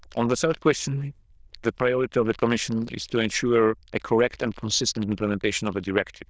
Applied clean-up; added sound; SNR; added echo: neural diffusion model UNIVERSE++.